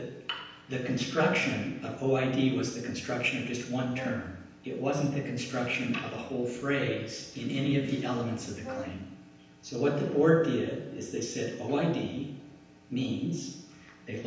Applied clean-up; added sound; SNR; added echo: none; Brass instrument; 15 dB; reverberation time 0.9 s.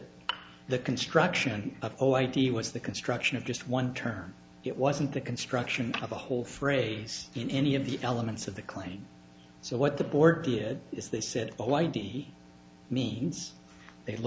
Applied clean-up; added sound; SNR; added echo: none; none; none; none.